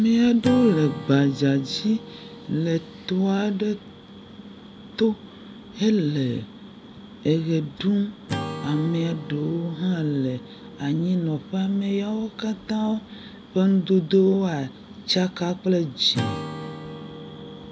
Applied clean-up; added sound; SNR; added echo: none; Acoustic guitar / Strum; 15 dB; none.